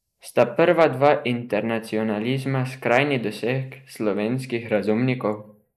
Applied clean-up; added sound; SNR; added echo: neural mask model Resemble Enhance denoiser.